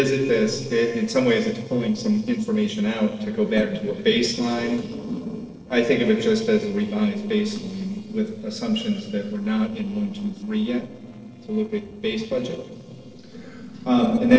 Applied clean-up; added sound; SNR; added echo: neural separator model SepFormer DNS4.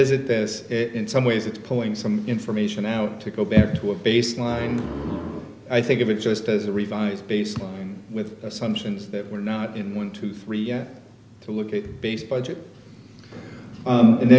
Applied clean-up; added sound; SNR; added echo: none; none; none; none.